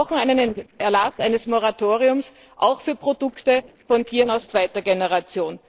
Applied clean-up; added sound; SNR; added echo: neural separator model SepFormer DNS4.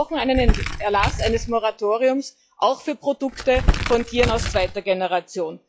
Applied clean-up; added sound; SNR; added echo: classical method log-MMSE.